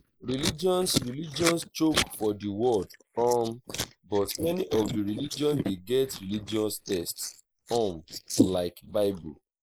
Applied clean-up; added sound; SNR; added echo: neural mask model Resemble Enhance denoiser.